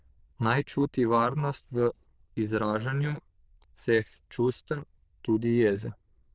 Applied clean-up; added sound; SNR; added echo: neural diffusion model UNIVERSE++.